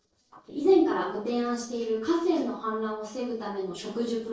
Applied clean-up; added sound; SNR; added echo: neural separator model SepFormer DNS4.